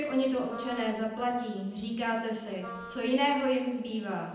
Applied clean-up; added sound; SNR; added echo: none; Wind instrument, woodwind instrument; 15 dB; reverberation time 0.9 s.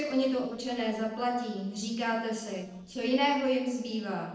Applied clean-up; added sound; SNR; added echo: neural separator model SepFormer DNS4.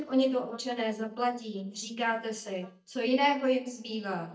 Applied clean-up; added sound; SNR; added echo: neural mask model DeepFilterNet 3.